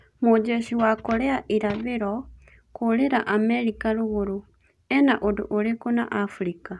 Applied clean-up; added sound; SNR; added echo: none; none; none; none.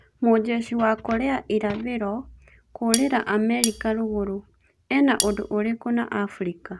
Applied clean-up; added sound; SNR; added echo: none; Cutlery, silverware; 6 dB; none.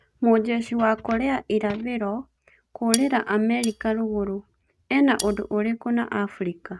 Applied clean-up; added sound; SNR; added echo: neural mask model RNNoise.